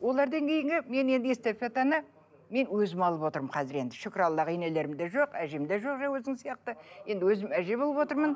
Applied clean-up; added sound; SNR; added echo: none; none; none; none.